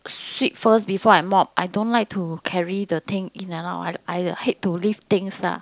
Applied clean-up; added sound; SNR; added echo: none; none; none; none.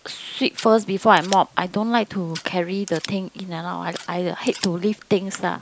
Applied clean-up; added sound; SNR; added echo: none; Scissors; 17 dB; none.